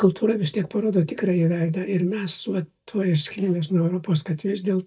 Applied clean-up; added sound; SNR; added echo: neural mask model DeepFilterNet 3.